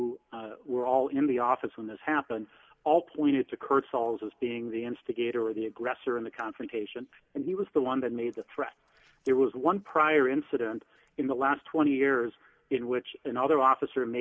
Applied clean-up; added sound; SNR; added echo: none; none; none; none.